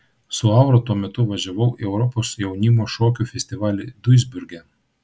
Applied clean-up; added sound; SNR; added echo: none; none; none; none.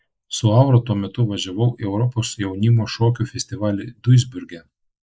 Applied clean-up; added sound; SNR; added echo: neural mask model Resemble Enhance denoiser.